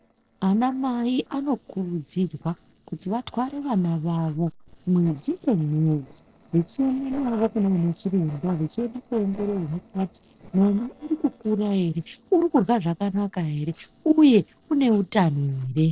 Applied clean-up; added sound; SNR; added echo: neural separator model SepFormer DNS4.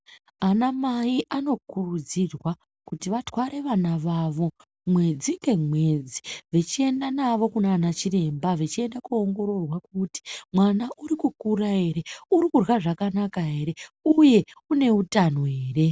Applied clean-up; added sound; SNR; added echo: none; none; none; none.